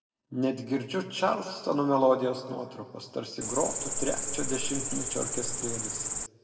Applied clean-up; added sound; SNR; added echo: none; Cricket; 1 dB; reverberation time 1.5 s.